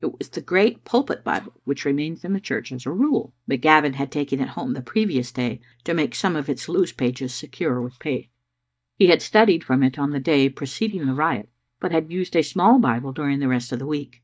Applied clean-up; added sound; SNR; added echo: neural mask model DeepFilterNet 3.